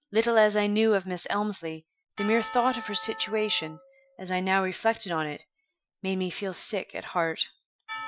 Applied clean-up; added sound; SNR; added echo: classical method Wiener filter.